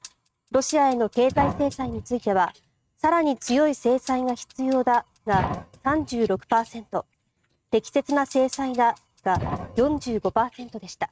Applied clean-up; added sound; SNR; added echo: neural mask model RNNoise.